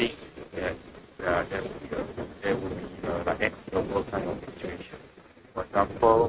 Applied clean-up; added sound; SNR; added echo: neural mask model RNNoise.